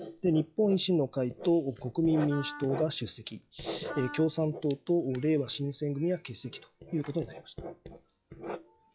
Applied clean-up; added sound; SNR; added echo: classical method log-MMSE.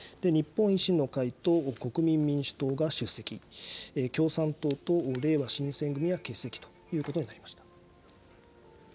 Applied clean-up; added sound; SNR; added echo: none; none; none; none.